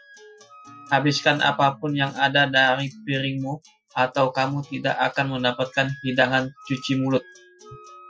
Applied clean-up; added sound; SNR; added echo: classical method Wiener filter.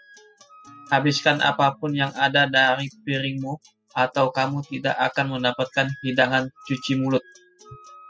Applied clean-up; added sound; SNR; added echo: classical method spectral subtraction.